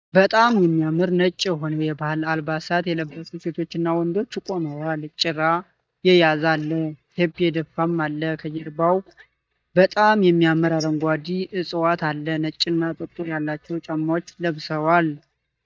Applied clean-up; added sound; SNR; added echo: neural mask model DeepFilterNet 3.